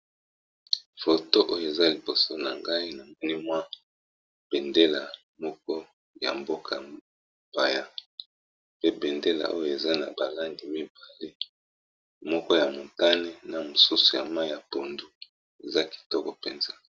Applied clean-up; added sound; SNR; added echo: none; none; none; none.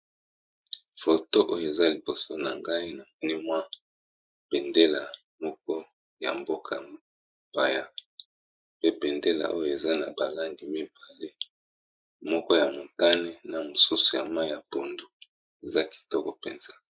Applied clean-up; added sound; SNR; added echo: neural mask model Resemble Enhance denoiser.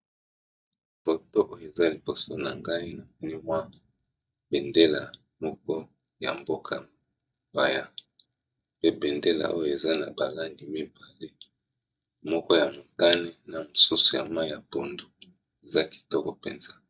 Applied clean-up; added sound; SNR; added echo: neural mask model DeepFilterNet 3.